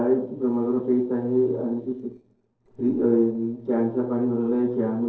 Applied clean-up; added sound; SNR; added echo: neural separator model SepFormer DNS4.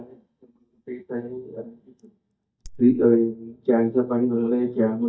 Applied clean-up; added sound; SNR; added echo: neural mask model DeepFilterNet 3.